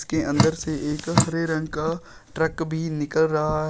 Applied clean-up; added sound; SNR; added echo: none; Drip; -1 dB; none.